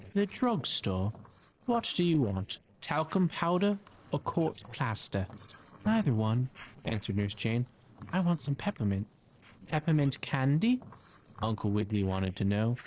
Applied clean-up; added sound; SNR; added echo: neural separator model SepFormer DNS4.